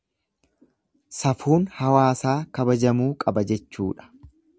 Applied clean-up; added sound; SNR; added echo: none; none; none; none.